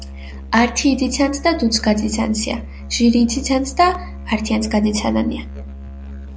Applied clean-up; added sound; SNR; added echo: none; Musical instrument; 12 dB; none.